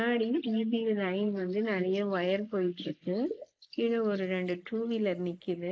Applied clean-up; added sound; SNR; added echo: neural mask model Resemble Enhance denoiser.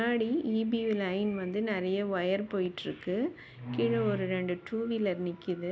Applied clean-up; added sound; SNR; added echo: none; none; none; none.